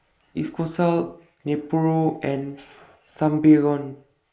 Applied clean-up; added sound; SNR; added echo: neural mask model Resemble Enhance denoiser.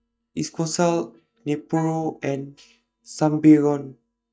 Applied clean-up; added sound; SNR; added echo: neural mask model DeepFilterNet 3.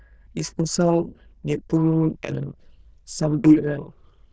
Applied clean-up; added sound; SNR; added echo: neural diffusion model UNIVERSE++.